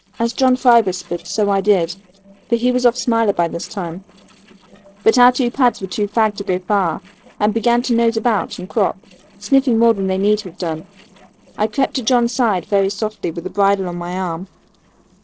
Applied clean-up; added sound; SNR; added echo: neural separator model SepFormer DNS4.